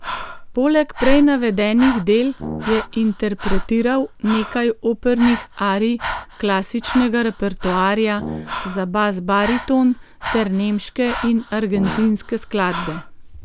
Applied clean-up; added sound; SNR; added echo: none; Breathing + Brass instrument; 12 dB; none.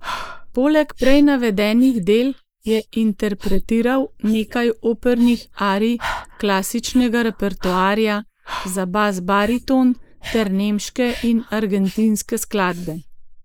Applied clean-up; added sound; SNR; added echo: neural mask model Resemble Enhance denoiser.